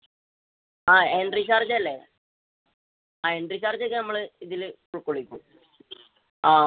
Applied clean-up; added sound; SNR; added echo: none; none; none; none.